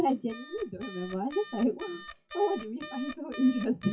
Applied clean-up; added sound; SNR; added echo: classical method WPE with log-MMSE.